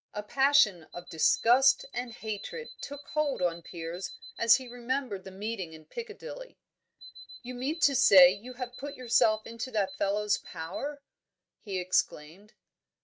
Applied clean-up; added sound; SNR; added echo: neural mask model RNNoise.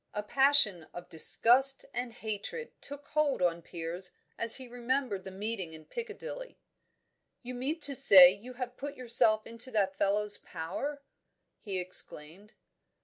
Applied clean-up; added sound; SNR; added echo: none; none; none; none.